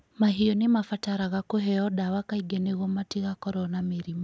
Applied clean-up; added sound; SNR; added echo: none; none; none; none.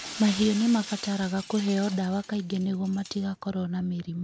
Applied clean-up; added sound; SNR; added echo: none; Shatter; 15 dB; none.